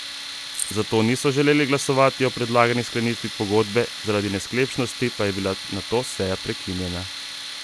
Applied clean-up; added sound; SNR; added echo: none; Keys jangling + Tools; 10 dB; none.